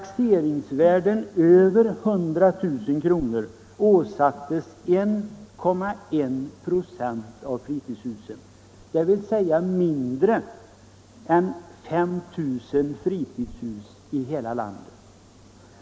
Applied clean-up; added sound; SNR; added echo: none; none; none; none.